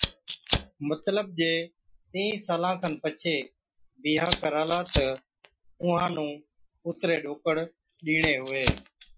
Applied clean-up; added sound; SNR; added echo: classical method Wiener filter.